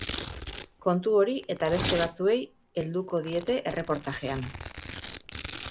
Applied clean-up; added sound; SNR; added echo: none; Domestic sounds, home sounds; 9 dB; none.